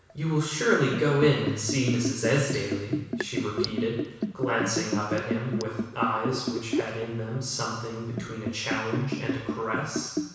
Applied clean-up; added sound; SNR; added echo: none; Liquid; 5 dB; reverberation time 1.1 s.